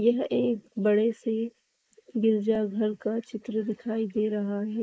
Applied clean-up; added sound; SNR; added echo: neural mask model Resemble Enhance denoiser.